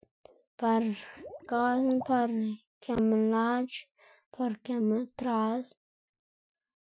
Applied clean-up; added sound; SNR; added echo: classical method Wiener filter.